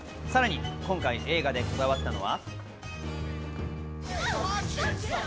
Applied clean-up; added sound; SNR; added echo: none; Bowed string instrument; 5 dB; none.